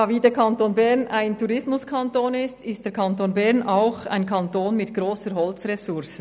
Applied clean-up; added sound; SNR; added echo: none; none; none; none.